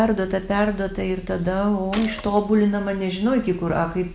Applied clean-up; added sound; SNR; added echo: none; Gunshot, gunfire; 15 dB; none.